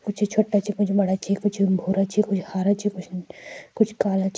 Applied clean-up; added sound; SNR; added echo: neural mask model Resemble Enhance denoiser.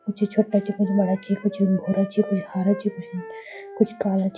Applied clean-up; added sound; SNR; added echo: classical method log-MMSE.